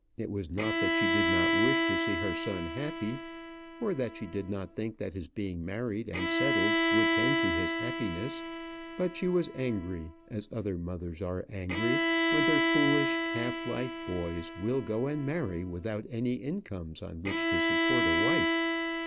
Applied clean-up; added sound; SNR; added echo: none; Bowed string instrument; -2 dB; none.